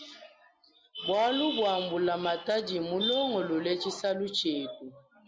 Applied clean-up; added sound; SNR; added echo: none; none; none; none.